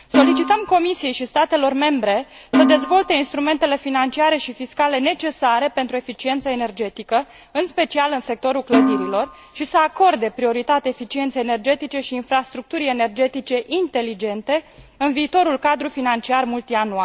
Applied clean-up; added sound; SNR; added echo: none; Snare drum; 3 dB; none.